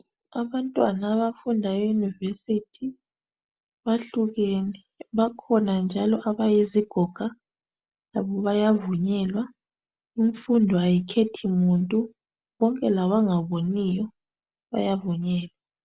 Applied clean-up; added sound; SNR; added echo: none; none; none; none.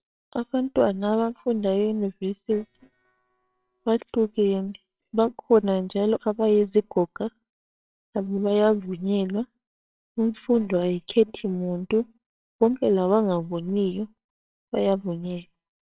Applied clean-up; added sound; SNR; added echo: neural separator model SepFormer WHAMR!.